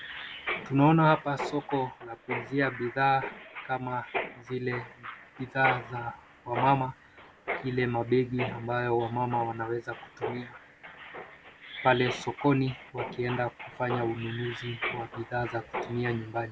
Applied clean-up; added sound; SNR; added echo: none; Mechanisms; 9 dB; none.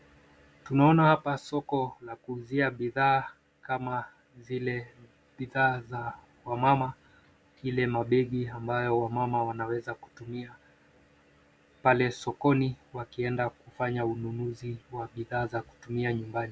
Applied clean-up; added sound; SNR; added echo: none; none; none; none.